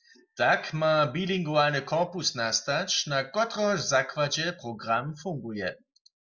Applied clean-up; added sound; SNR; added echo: none; none; none; none.